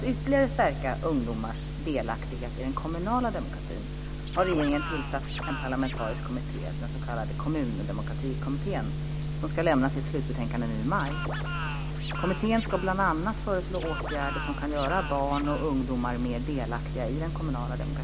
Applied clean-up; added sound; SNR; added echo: none; Scratching (performance technique); 11 dB; none.